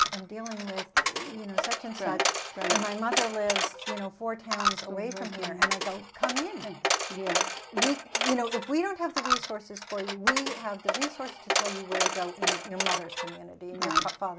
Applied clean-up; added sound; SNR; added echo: none; Coin (dropping); -3 dB; none.